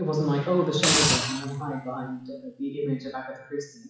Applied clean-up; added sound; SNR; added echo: classical method WPE with log-MMSE.